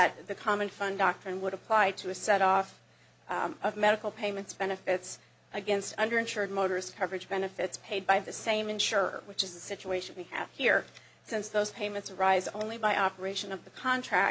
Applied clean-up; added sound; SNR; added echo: none; none; none; none.